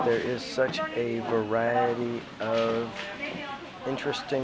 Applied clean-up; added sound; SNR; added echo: none; none; none; none.